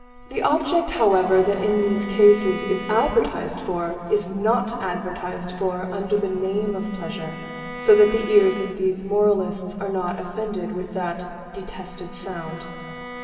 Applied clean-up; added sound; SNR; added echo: none; Bowed string instrument; 16 dB; reverberation time 2.8 s.